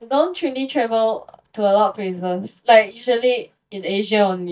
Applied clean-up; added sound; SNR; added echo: neural mask model DeepFilterNet 3.